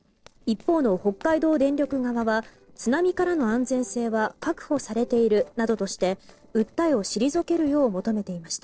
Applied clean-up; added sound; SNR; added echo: neural separator model SepFormer DNS4.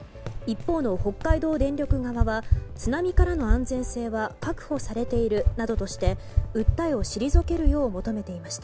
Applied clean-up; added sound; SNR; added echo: none; Run; -1 dB; none.